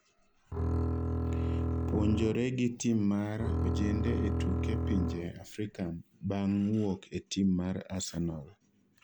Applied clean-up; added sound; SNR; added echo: none; Bowed string instrument; -1 dB; none.